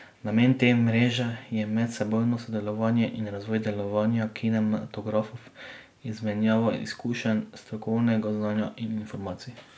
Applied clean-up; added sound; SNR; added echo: none; none; none; none.